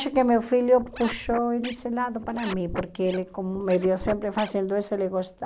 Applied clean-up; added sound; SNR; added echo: neural mask model Resemble Enhance denoiser.